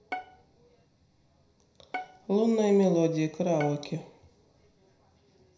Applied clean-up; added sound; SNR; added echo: none; Bowed string instrument; 15 dB; reverberation time 0.5 s.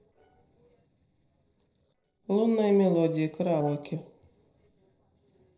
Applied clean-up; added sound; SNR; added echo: neural separator model SepFormer DNS4.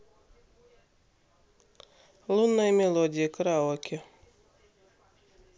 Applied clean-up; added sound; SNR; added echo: none; none; none; none.